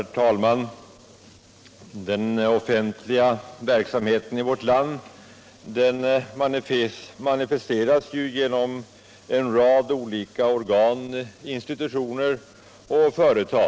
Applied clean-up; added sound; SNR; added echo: none; none; none; none.